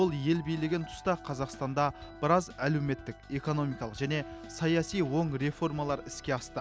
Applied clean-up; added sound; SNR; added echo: none; Organ; 20 dB; none.